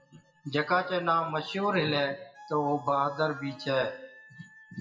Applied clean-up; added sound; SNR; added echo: classical method WPE with log-MMSE.